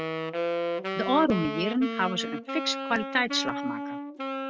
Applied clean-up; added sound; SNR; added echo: none; Wind instrument, woodwind instrument; 3 dB; none.